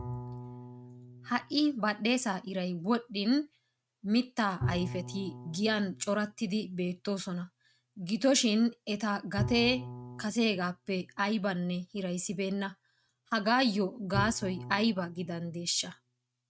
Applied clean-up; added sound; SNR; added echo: neural mask model RNNoise.